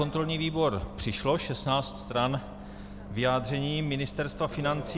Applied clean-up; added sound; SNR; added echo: none; Bus; 12 dB; none.